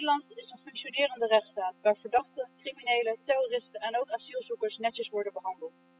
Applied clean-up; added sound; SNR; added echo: classical method spectral subtraction.